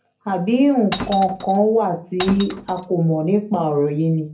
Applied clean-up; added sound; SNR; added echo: none; Glass; 13 dB; reverberation time 0.3 s.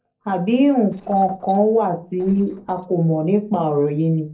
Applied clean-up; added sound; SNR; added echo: neural separator model SepFormer DNS4.